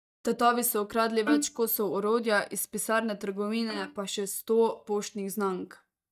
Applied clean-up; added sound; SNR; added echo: neural mask model DeepFilterNet 3.